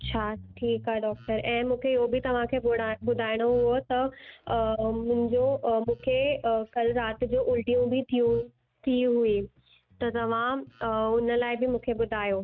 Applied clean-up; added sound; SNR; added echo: neural mask model RNNoise.